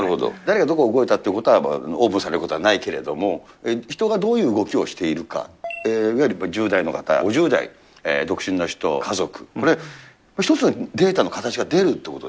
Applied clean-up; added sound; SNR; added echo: none; none; none; none.